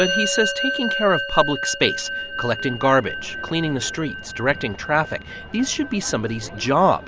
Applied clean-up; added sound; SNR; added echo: none; Musical instrument; 6 dB; none.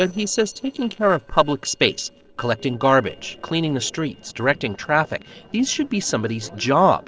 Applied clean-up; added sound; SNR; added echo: neural separator model SepFormer DNS4.